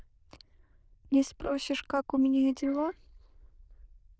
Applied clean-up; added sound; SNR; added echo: neural diffusion model UNIVERSE++.